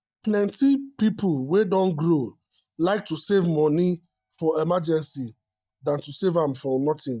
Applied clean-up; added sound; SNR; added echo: neural mask model DeepFilterNet 3.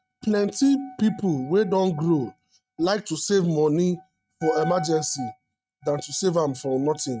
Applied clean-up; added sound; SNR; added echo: neural mask model RNNoise.